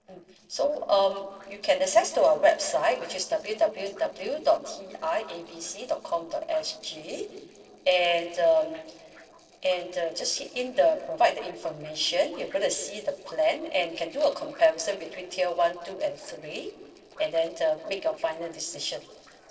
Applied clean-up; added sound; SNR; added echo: neural separator model SepFormer DNS4.